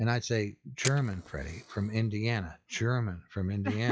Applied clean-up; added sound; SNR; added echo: classical method log-MMSE.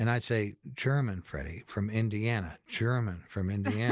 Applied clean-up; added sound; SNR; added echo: none; none; none; none.